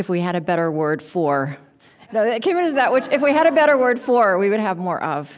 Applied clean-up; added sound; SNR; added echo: none; none; none; none.